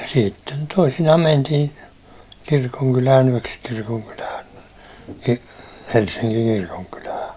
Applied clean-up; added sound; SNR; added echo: none; none; none; none.